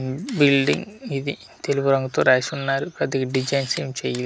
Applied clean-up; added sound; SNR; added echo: none; Camera; 20 dB; none.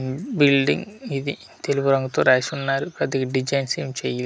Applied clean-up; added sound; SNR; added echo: none; none; none; none.